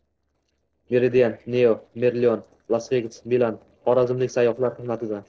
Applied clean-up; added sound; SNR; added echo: neural separator model SepFormer DNS4.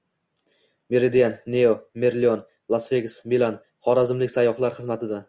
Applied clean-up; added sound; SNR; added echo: none; none; none; none.